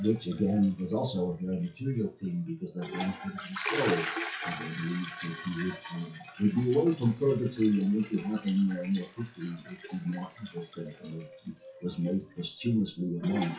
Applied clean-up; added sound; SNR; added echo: classical method WPE with log-MMSE.